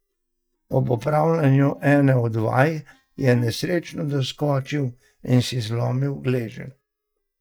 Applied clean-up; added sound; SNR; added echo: neural mask model DeepFilterNet 3.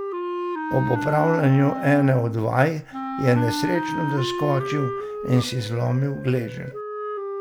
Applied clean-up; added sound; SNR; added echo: none; Wind instrument, woodwind instrument; 6 dB; none.